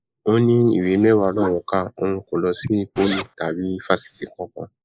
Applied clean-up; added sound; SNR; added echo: neural mask model Resemble Enhance denoiser.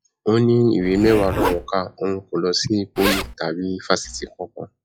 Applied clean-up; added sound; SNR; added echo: classical method log-MMSE.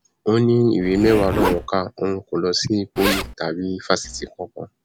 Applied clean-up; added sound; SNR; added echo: none; Zipper (clothing); 9 dB; none.